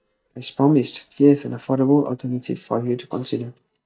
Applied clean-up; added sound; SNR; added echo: neural mask model DeepFilterNet 3.